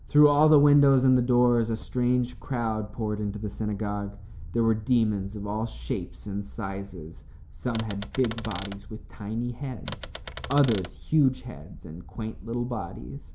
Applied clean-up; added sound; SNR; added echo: none; Typewriter; 12 dB; none.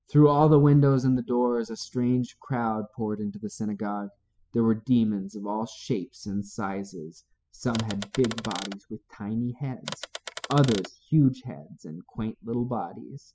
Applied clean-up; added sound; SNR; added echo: classical method spectral subtraction.